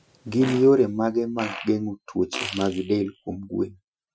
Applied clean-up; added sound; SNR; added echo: classical method Wiener filter.